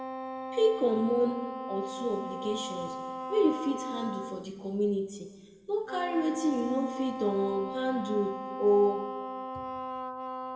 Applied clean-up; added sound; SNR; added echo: none; Wind instrument, woodwind instrument; 8 dB; reverberation time 1.4 s.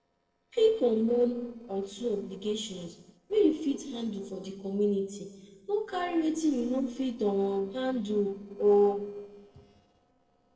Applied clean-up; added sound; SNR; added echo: neural separator model SepFormer DNS4.